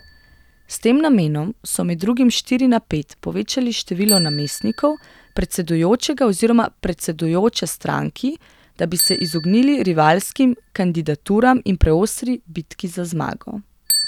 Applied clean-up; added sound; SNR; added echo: none; Bicycle bell; 12 dB; none.